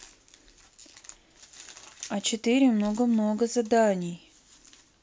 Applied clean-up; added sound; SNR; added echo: none; none; none; none.